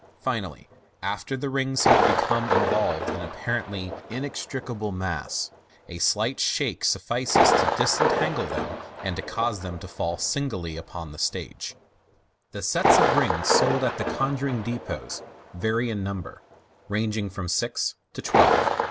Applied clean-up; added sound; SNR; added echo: none; Thunder; -1 dB; none.